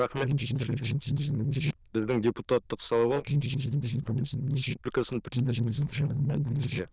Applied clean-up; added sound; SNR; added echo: neural diffusion model UNIVERSE++.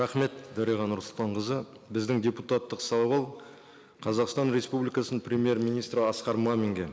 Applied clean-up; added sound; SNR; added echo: none; none; none; none.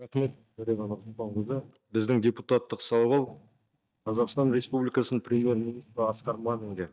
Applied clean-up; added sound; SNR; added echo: neural mask model DeepFilterNet 3.